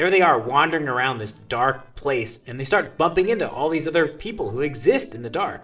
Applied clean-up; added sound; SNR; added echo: neural separator model SepFormer DNS4.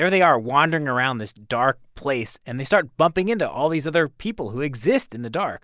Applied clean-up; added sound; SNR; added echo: none; none; none; none.